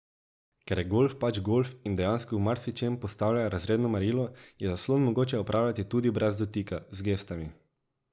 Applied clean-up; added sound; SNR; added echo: none; none; none; none.